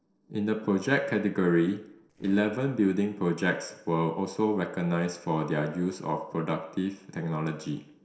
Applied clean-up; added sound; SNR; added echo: neural separator model SepFormer DNS4.